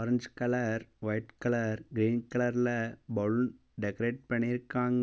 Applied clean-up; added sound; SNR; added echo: none; none; none; none.